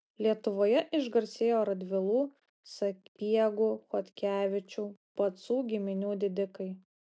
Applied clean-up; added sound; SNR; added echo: none; none; none; none.